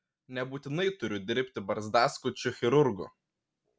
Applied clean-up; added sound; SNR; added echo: none; none; none; none.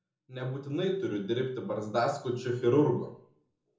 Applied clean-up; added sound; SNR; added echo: none; none; none; reverberation time 0.6 s.